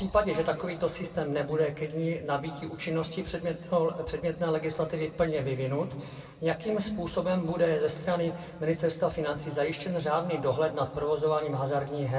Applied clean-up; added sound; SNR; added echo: none; none; none; reverberation time 1.4 s.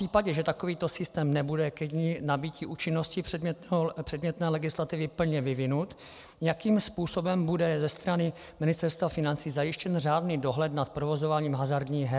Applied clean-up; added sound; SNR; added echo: none; none; none; none.